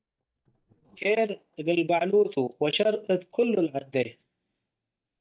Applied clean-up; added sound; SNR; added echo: neural mask model DeepFilterNet 3.